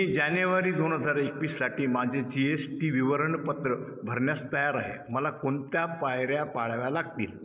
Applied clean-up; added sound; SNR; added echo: neural mask model Resemble Enhance denoiser.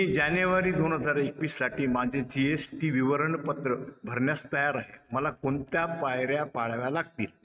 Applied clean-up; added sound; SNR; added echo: neural mask model RNNoise.